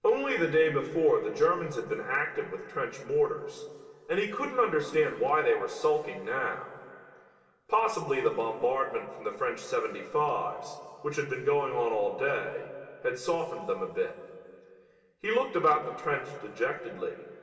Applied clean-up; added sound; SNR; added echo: none; none; none; reverberation time 2.5 s.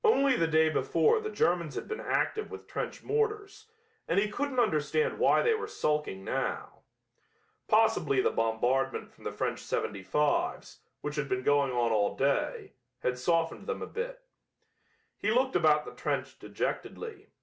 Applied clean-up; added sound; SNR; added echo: none; none; none; none.